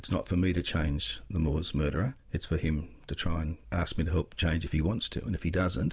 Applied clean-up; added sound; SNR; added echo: none; none; none; none.